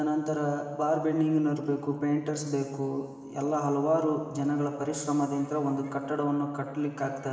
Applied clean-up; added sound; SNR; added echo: none; none; none; reverberation time 2.1 s.